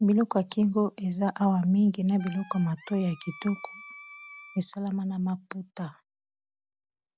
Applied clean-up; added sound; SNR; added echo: none; Wind instrument, woodwind instrument; 19 dB; none.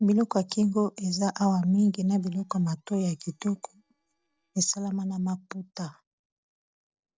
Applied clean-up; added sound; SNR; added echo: neural separator model SepFormer DNS4.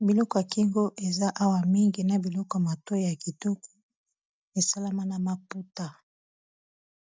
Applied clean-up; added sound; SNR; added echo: neural mask model DeepFilterNet 3.